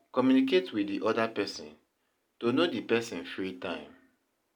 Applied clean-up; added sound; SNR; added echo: none; none; none; none.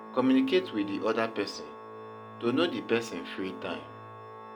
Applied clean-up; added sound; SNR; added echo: none; Organ; 13 dB; none.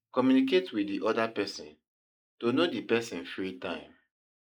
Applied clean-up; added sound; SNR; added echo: neural mask model Resemble Enhance denoiser.